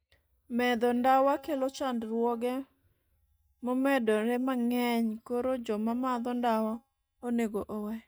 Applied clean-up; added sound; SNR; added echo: neural mask model DeepFilterNet 3.